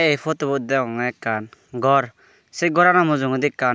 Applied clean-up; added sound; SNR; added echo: none; none; none; none.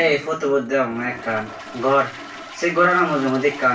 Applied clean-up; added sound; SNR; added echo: none; Toilet flush; 17 dB; reverberation time 0.3 s.